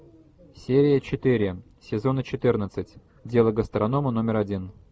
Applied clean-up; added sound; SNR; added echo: none; none; none; none.